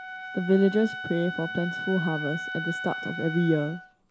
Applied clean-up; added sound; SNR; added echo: none; Wind instrument, woodwind instrument; 8 dB; none.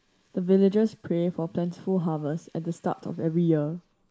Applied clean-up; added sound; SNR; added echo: neural mask model Resemble Enhance denoiser.